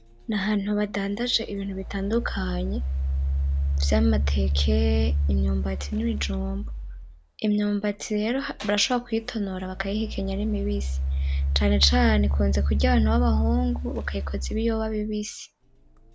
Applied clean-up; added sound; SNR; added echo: none; Engine; -1 dB; none.